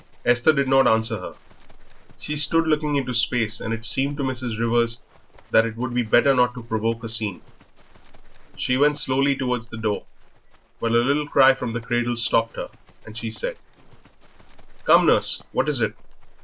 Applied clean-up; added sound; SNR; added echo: none; Livestock, farm animals, working animals; 20 dB; none.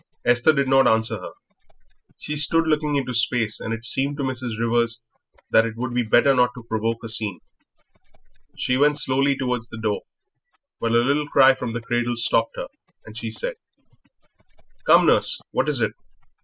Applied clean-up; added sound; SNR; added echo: classical method spectral subtraction.